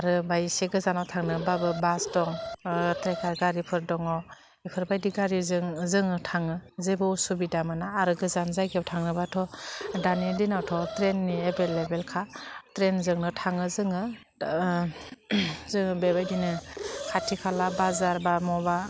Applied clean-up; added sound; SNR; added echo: none; Alarm; 9 dB; none.